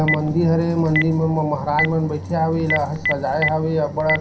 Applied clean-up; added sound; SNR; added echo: none; Telephone; 8 dB; reverberation time 0.3 s.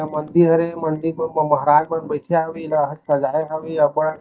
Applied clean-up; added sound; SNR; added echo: neural mask model DeepFilterNet 3.